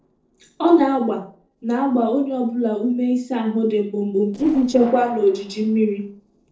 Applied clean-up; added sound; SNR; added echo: neural separator model SepFormer DNS4.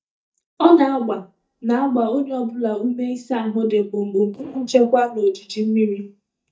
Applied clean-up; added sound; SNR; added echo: neural mask model DeepFilterNet 3.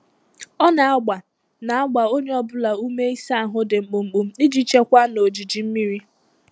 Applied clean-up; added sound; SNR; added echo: none; none; none; none.